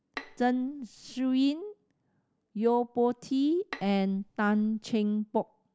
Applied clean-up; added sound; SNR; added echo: none; Bowed string instrument; 18 dB; none.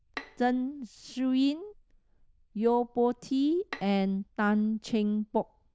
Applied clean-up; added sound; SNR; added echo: neural diffusion model UNIVERSE++.